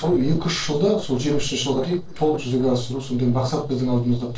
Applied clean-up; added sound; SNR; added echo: neural separator model SepFormer DNS4.